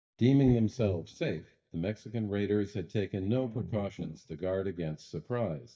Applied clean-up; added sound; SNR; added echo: neural mask model DeepFilterNet 3.